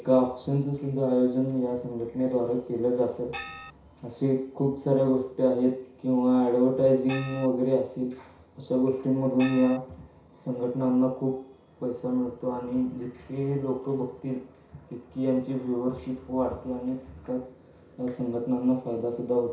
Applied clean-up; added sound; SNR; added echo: none; Gong; 11 dB; reverberation time 0.6 s.